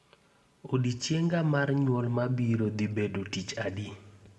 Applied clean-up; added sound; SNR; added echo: none; none; none; reverberation time 1.4 s.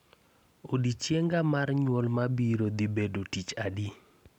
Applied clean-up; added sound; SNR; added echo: none; none; none; none.